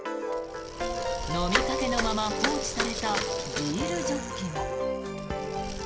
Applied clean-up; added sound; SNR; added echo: none; Bicycle; 4 dB; none.